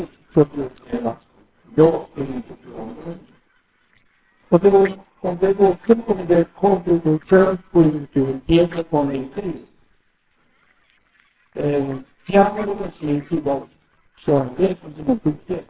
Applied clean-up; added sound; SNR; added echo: neural separator model SepFormer WHAMR!.